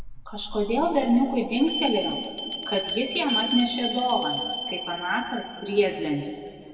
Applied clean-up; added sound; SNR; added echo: none; Bell; 7 dB; reverberation time 2.3 s.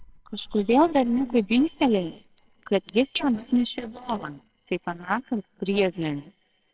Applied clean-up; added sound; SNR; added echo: neural separator model SepFormer WHAMR!.